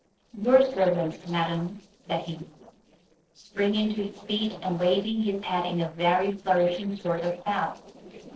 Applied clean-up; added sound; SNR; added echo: neural separator model SepFormer DNS4.